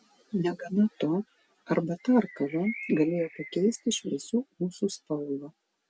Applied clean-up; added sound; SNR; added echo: none; Bird; 17 dB; none.